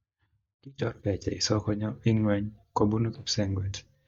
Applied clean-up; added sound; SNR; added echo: neural mask model DeepFilterNet 3.